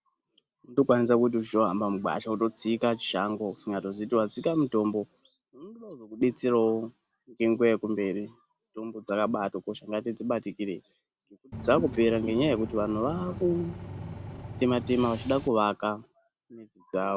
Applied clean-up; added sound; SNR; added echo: none; Bus / Engine; 10 dB; none.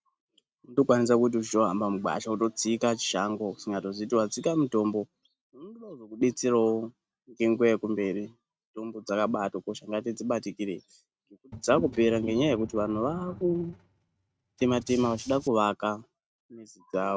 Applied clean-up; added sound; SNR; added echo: neural mask model RNNoise.